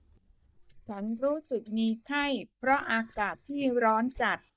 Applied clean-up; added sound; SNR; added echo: neural mask model DeepFilterNet 3.